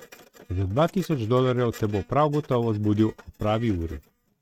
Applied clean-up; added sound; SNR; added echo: neural mask model RNNoise.